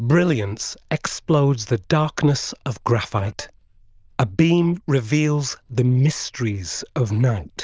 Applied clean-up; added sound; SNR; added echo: neural diffusion model UNIVERSE++.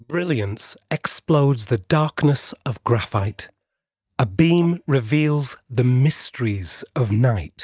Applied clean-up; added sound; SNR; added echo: neural mask model DeepFilterNet 3.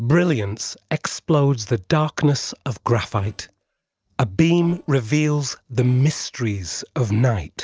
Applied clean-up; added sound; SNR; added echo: neural separator model SepFormer DNS4.